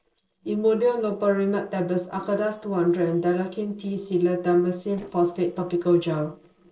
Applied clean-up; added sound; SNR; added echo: neural separator model SepFormer DNS4.